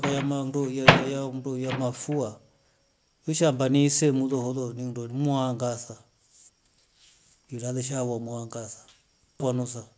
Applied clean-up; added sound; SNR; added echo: none; Microwave oven; 4 dB; none.